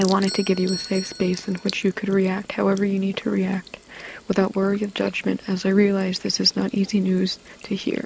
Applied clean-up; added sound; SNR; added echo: none; Sink (filling or washing) / Water tap, faucet + Doorbell; 18 dB; none.